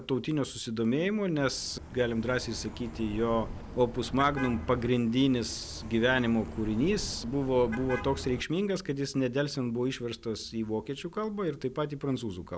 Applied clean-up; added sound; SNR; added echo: none; Car passing by; 11 dB; none.